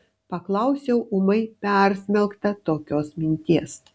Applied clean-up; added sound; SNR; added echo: none; none; none; none.